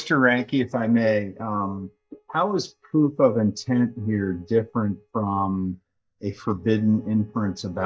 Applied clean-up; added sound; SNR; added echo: neural mask model DeepFilterNet 3.